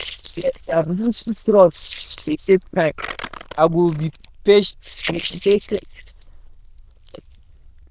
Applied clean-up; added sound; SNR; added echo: neural diffusion model UNIVERSE++.